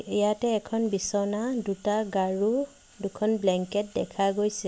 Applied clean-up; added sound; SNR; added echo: none; none; none; none.